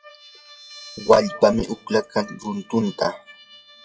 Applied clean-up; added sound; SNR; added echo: classical method WPE with log-MMSE.